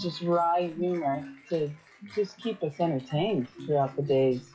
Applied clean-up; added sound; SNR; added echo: classical method WPE with log-MMSE.